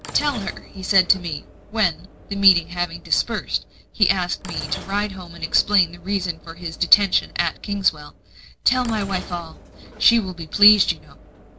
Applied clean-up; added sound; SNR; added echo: none; Sliding door / Train; 18 dB; none.